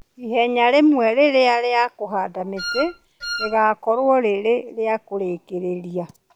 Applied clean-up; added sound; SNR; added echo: none; Wind instrument, woodwind instrument; 9 dB; none.